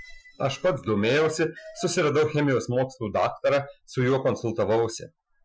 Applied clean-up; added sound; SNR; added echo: classical method Wiener filter.